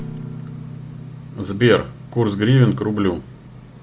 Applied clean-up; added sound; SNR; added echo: none; Guitar; 15 dB; none.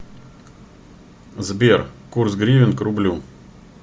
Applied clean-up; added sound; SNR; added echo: none; none; none; none.